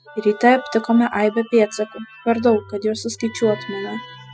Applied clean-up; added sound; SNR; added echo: classical method spectral subtraction.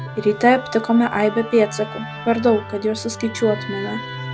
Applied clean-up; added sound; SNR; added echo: none; Musical instrument; 12 dB; none.